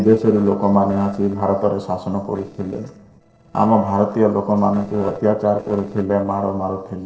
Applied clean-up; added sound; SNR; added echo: neural separator model SepFormer DNS4.